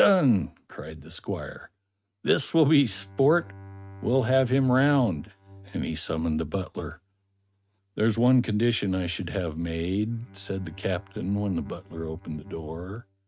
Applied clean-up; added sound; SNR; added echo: neural mask model RNNoise.